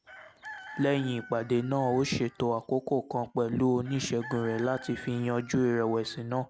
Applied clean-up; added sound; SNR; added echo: none; Chicken, rooster; 18 dB; none.